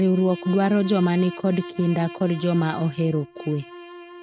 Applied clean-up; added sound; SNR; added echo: neural mask model RNNoise.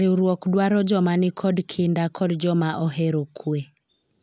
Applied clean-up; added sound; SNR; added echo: none; none; none; none.